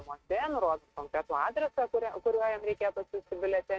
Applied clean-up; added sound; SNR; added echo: neural mask model RNNoise.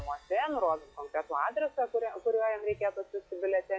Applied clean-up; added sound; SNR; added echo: classical method log-MMSE.